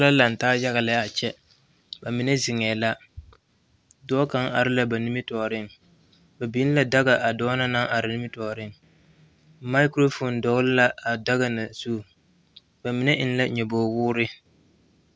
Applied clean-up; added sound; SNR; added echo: none; none; none; none.